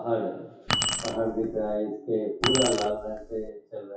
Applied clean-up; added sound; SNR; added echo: classical method WPE with log-MMSE.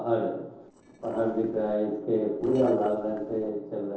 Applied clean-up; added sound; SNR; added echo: neural separator model SepFormer DNS4.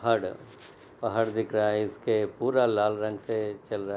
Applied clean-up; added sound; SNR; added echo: none; none; none; none.